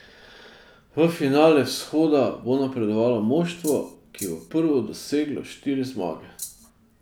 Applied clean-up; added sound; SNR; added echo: none; Rattle (instrument); 14 dB; none.